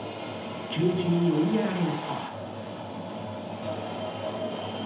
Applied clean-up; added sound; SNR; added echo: none; none; none; reverberation time 0.8 s.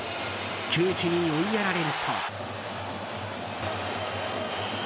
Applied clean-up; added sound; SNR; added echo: none; none; none; none.